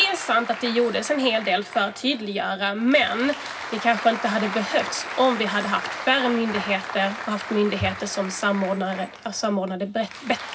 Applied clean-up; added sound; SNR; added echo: none; Applause; 11 dB; reverberation time 0.4 s.